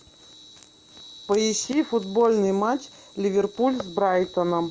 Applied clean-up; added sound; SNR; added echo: none; none; none; none.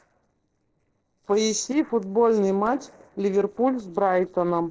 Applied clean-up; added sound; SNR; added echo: neural separator model SepFormer DNS4.